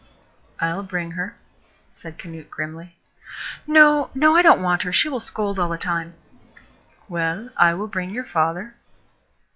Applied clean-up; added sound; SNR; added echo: classical method log-MMSE.